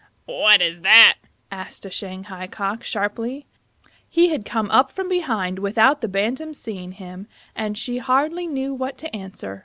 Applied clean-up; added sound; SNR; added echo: none; none; none; none.